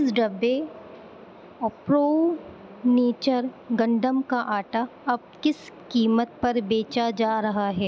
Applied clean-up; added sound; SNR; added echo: none; none; none; none.